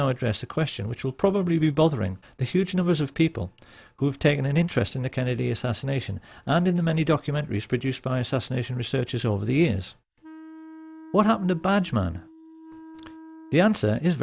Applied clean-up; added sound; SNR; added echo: none; Wind instrument, woodwind instrument; 20 dB; none.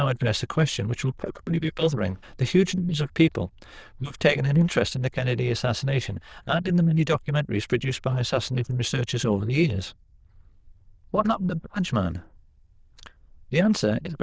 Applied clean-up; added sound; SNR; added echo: neural diffusion model UNIVERSE++.